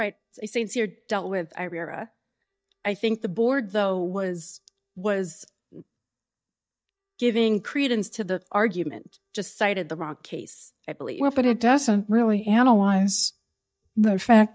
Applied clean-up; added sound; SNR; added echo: neural mask model DeepFilterNet 3.